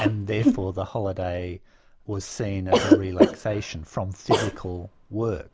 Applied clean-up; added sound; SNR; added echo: none; Cough; -3 dB; none.